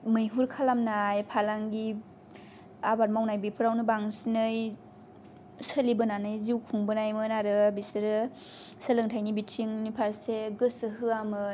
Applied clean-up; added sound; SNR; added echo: none; none; none; none.